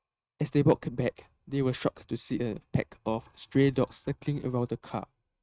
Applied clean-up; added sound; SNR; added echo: neural mask model RNNoise.